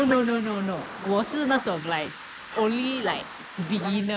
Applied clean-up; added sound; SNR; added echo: neural mask model Resemble Enhance denoiser.